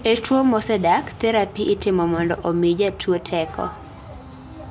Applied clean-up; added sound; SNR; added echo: none; none; none; none.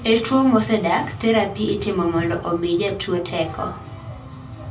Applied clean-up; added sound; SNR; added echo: none; none; none; reverberation time 0.2 s.